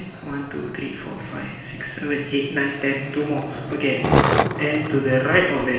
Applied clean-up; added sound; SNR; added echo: none; Skateboard; 2 dB; reverberation time 1.1 s.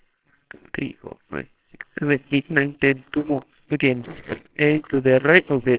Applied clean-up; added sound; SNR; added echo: neural separator model SepFormer WHAMR!.